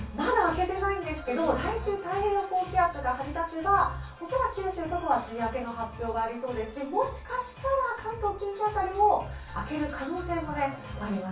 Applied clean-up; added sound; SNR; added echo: none; none; none; reverberation time 0.3 s.